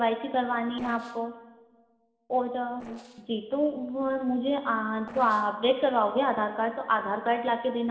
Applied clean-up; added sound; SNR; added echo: neural separator model SepFormer DNS4.